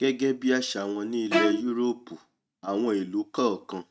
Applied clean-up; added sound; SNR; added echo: neural mask model RNNoise.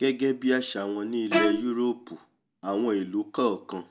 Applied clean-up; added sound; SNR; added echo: none; Bowed string instrument; 2 dB; none.